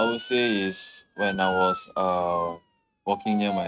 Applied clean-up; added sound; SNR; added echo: neural mask model RNNoise.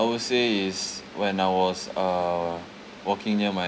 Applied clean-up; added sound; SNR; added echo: none; none; none; none.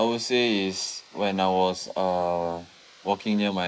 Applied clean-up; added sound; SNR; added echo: neural mask model Resemble Enhance denoiser.